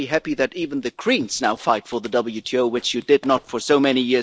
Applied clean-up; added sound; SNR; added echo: neural separator model SepFormer DNS4.